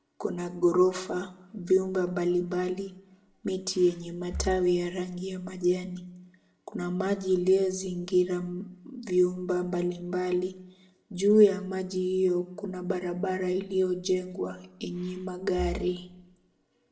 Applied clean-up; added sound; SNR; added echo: none; Breathing; 14 dB; reverberation time 0.5 s.